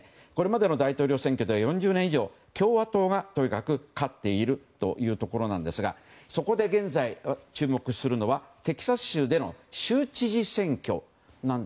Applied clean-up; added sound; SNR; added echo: none; none; none; none.